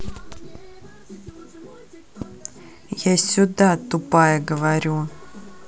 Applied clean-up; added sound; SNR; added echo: none; none; none; none.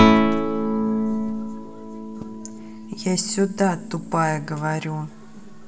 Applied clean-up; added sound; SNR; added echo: none; Guitar; -3 dB; reverberation time 1.7 s.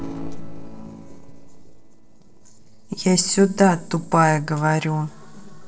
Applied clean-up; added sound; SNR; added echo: neural separator model SepFormer DNS4.